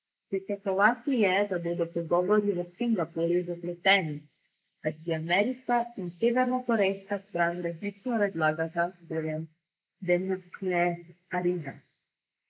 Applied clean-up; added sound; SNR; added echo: neural mask model Resemble Enhance denoiser.